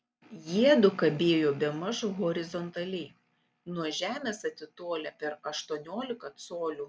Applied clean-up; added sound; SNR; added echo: none; none; none; none.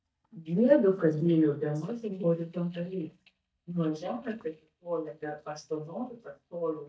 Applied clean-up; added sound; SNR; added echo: neural mask model DeepFilterNet 3.